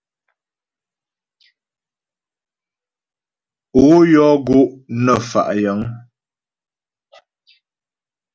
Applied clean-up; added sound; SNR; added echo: none; none; none; none.